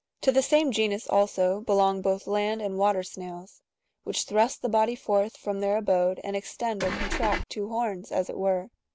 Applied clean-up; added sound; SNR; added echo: none; Engine / Car; 2 dB; none.